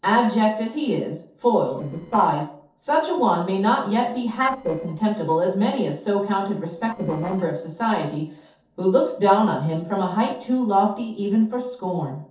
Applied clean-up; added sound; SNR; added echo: neural separator model SepFormer DNS4.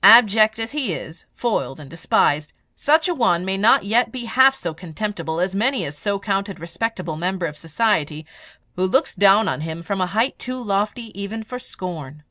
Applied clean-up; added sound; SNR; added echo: none; none; none; none.